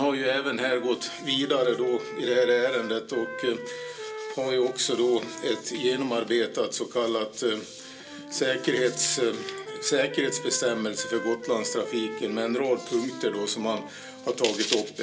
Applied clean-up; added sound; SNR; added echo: none; Wind instrument, woodwind instrument; 13 dB; reverberation time 0.2 s.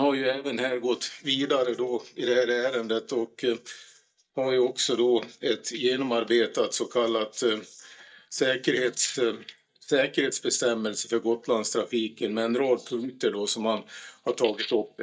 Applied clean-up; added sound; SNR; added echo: neural mask model DeepFilterNet 3.